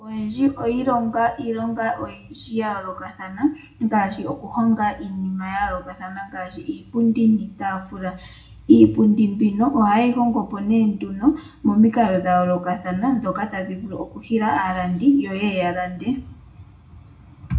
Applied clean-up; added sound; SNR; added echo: none; none; none; reverberation time 0.3 s.